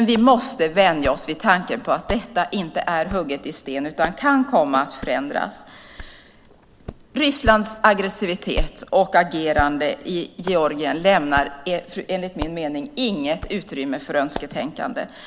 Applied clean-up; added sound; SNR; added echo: none; Hands; 14 dB; none.